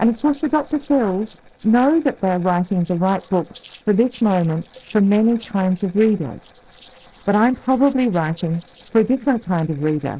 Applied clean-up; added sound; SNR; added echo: neural separator model SepFormer DNS4.